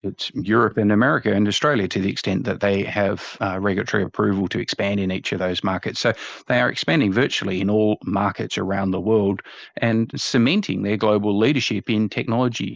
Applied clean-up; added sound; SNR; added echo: neural mask model DeepFilterNet 3.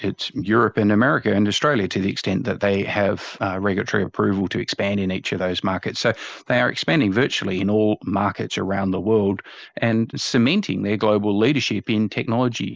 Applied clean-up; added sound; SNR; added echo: none; none; none; none.